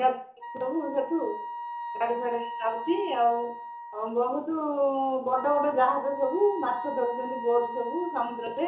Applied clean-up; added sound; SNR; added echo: none; Wind instrument, woodwind instrument; 10 dB; reverberation time 0.8 s.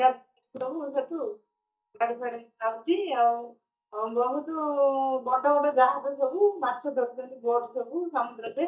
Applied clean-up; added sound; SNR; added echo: neural mask model DeepFilterNet 3.